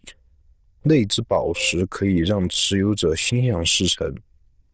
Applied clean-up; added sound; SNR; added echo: neural diffusion model UNIVERSE++.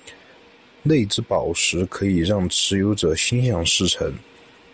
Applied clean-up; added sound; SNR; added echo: none; none; none; none.